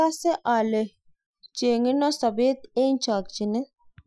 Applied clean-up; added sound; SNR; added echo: classical method Wiener filter.